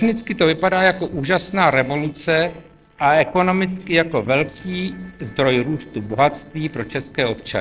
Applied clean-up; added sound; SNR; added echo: neural separator model SepFormer DNS4.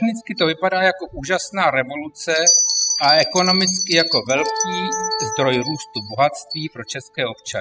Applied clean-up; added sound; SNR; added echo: classical method spectral subtraction.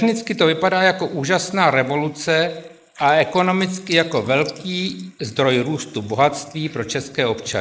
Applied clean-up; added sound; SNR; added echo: neural mask model Resemble Enhance denoiser.